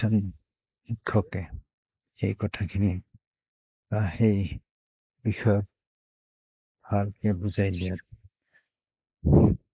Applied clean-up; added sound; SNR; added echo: neural mask model Resemble Enhance denoiser.